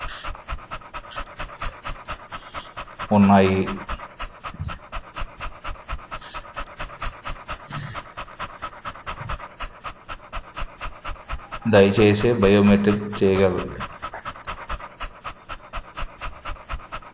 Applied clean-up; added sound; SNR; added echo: none; Dog; 9 dB; none.